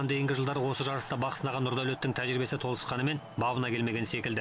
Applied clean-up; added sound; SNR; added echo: none; none; none; none.